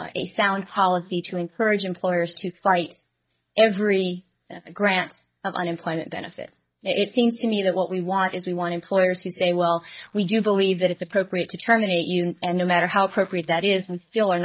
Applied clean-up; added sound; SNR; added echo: neural mask model DeepFilterNet 3.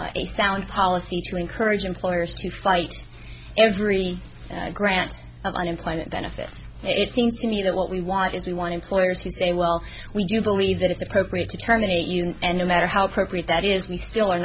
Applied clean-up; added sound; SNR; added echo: none; none; none; none.